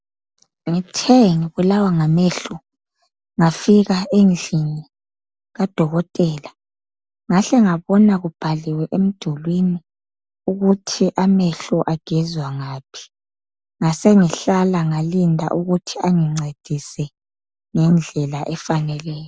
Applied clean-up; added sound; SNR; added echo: none; none; none; none.